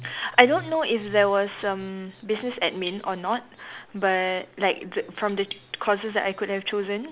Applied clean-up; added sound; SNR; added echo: none; Cutlery, silverware / Tap; 20 dB; none.